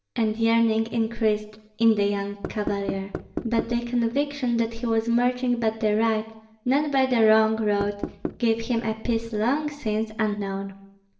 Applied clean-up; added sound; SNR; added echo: none; Knock; 8 dB; reverberation time 0.7 s.